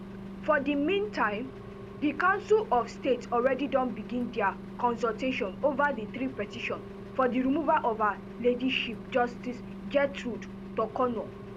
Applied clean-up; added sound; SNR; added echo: none; Engine; 12 dB; none.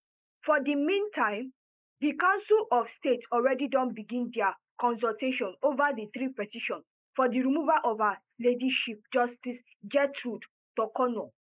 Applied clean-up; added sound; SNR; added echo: neural mask model Resemble Enhance denoiser.